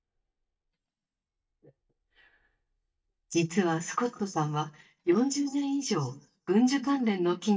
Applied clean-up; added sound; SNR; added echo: neural mask model DeepFilterNet 3.